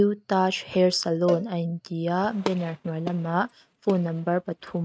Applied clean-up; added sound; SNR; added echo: neural mask model RNNoise.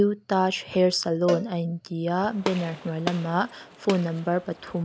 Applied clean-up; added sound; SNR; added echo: none; Gunshot, gunfire + Cowbell; 11 dB; none.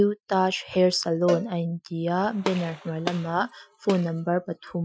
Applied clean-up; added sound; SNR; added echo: classical method Wiener filter.